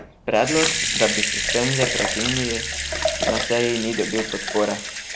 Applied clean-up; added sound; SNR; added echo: none; Sink (filling or washing) / Water tap, faucet / Liquid; 0 dB; none.